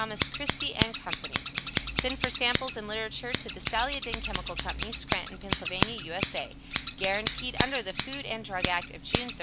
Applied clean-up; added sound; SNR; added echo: none; Scissors; -1 dB; none.